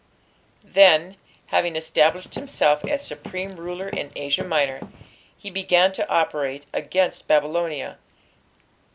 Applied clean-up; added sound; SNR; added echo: none; Walk, footsteps; 15 dB; none.